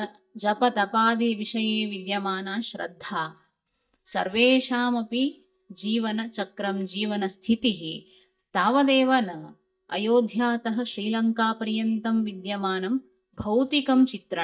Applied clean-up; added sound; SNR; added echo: neural mask model DeepFilterNet 3.